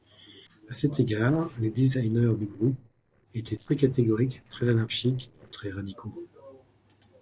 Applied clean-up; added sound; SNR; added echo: neural separator model SepFormer DNS4.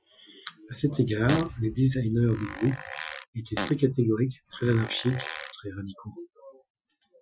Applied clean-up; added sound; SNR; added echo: classical method Wiener filter.